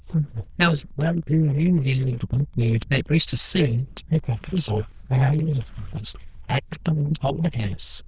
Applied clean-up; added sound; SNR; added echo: neural diffusion model UNIVERSE++.